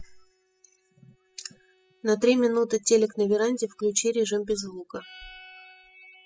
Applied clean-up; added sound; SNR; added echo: classical method spectral subtraction.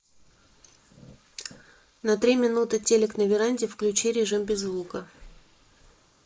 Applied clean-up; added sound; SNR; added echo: neural mask model Resemble Enhance denoiser.